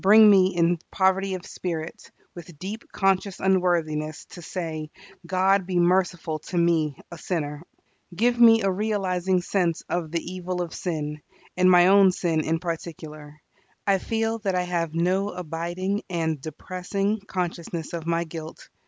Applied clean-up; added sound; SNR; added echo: none; none; none; none.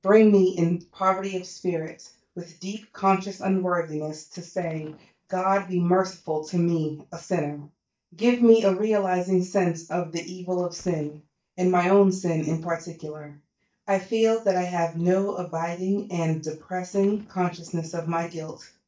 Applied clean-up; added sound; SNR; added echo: neural mask model DeepFilterNet 3.